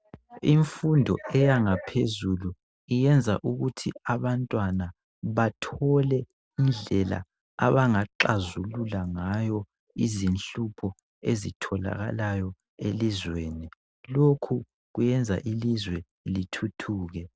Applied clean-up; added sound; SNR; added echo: none; none; none; none.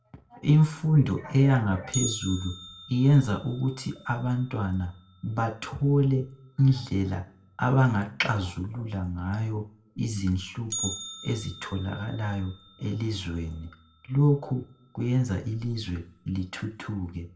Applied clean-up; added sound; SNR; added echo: none; Bell; 18 dB; reverberation time 0.3 s.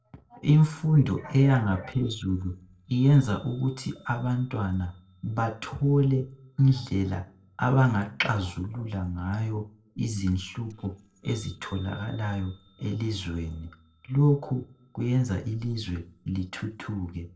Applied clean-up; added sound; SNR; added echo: neural separator model SepFormer DNS4.